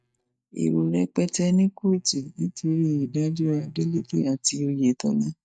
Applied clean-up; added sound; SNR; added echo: neural mask model DeepFilterNet 3.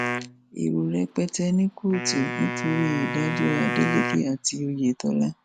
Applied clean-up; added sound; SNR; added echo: none; Wind instrument, woodwind instrument; 6 dB; none.